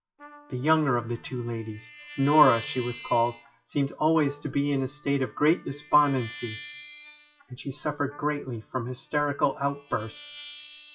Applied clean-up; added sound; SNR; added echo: classical method WPE with log-MMSE.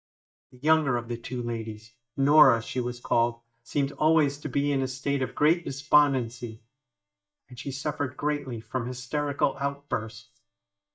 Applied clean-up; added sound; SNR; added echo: neural mask model DeepFilterNet 3.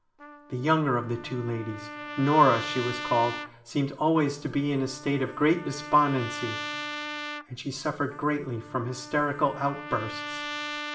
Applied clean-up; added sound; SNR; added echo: none; Trumpet; 10 dB; reverberation time 1.3 s.